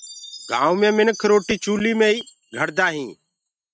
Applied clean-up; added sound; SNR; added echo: neural mask model RNNoise.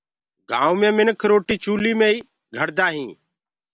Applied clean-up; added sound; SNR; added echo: none; none; none; none.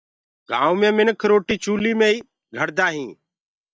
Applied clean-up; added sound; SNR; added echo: neural mask model DeepFilterNet 3.